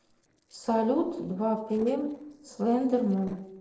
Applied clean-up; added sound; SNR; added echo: neural separator model SepFormer DNS4.